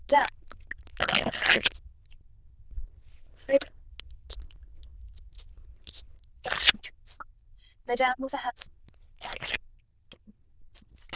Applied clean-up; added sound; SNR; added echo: neural diffusion model UNIVERSE++.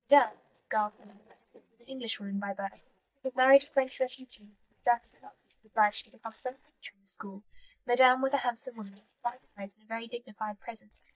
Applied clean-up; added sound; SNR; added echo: neural mask model DeepFilterNet 3.